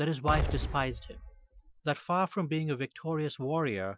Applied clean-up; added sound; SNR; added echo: classical method Wiener filter.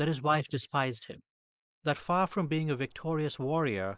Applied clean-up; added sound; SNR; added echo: neural mask model Resemble Enhance denoiser.